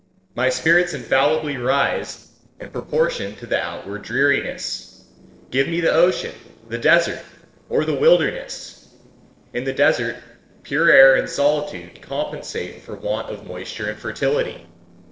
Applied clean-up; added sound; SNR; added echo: neural separator model SepFormer DNS4.